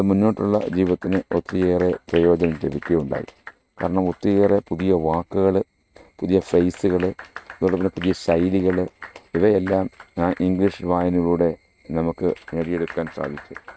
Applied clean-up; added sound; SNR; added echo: neural mask model RNNoise.